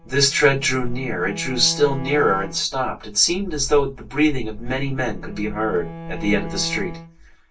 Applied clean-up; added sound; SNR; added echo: none; Bowed string instrument; 15 dB; reverberation time 0.2 s.